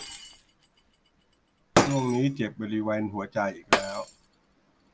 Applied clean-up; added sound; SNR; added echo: none; Shatter; 0 dB; none.